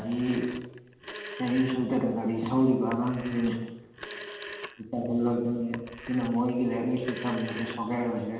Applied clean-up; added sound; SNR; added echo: none; Telephone; 15 dB; reverberation time 1.1 s.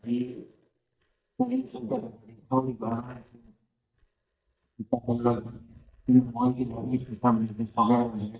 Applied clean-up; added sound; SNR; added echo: neural mask model DeepFilterNet 3.